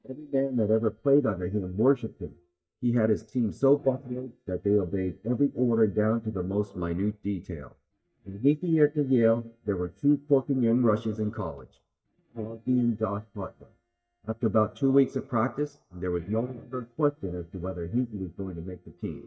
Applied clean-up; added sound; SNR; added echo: neural mask model DeepFilterNet 3.